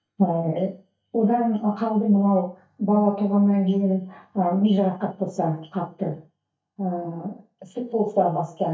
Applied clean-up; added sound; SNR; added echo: neural mask model DeepFilterNet 3.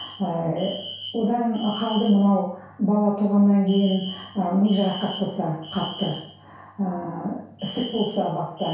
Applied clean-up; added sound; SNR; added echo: none; Alarm; 16 dB; reverberation time 0.6 s.